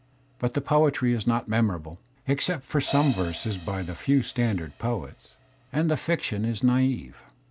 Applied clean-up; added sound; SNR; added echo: none; Crash cymbal; 20 dB; none.